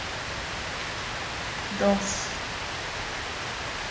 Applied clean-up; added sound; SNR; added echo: none; Rain; -2 dB; reverberation time 0.7 s.